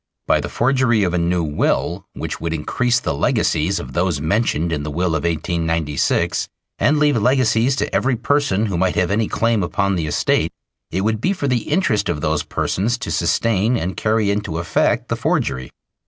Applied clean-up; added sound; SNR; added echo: none; none; none; none.